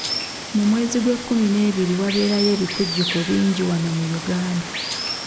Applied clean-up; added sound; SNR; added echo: none; Water; 8 dB; none.